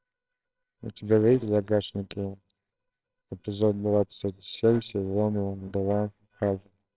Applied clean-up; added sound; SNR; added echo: neural separator model SepFormer WHAMR!.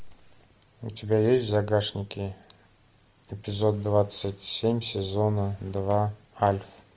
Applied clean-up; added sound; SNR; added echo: none; none; none; none.